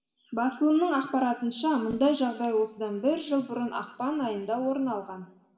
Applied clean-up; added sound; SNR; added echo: none; none; none; reverberation time 0.9 s.